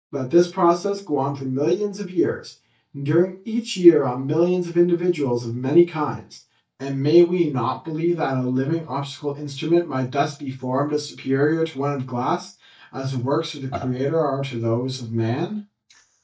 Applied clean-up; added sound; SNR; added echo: neural mask model DeepFilterNet 3.